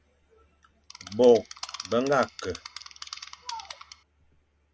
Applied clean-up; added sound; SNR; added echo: none; Insect; 14 dB; none.